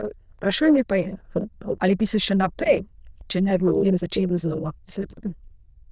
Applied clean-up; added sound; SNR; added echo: neural diffusion model UNIVERSE++.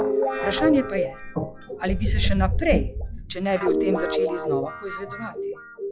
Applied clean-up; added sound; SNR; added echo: classical method log-MMSE.